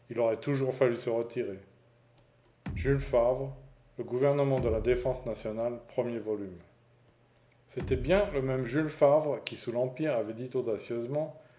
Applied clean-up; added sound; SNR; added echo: none; Bass drum; 10 dB; none.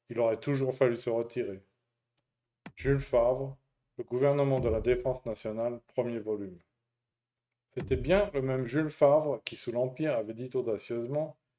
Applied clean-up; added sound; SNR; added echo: neural mask model RNNoise.